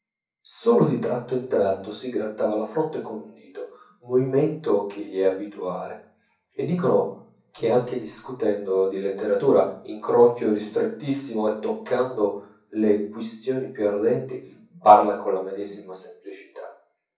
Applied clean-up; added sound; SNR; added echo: none; none; none; reverberation time 0.6 s.